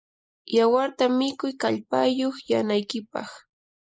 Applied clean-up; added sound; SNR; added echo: neural mask model Resemble Enhance denoiser.